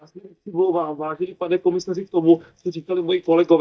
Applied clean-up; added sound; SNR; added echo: neural mask model DeepFilterNet 3.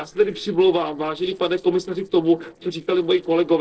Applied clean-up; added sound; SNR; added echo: neural separator model SepFormer DNS4.